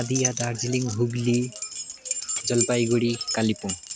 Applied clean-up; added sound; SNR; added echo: none; Keys jangling; 6 dB; none.